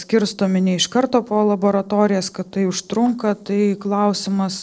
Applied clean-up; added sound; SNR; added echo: neural separator model SepFormer DNS4.